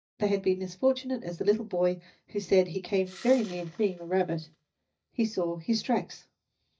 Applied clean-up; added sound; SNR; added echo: neural mask model DeepFilterNet 3.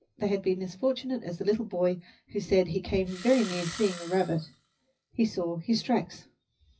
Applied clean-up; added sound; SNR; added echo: classical method WPE with log-MMSE.